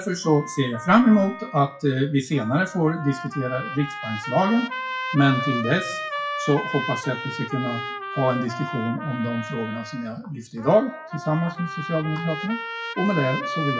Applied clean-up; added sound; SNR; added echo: classical method WPE with log-MMSE.